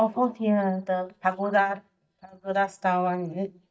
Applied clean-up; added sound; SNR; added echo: neural mask model DeepFilterNet 3.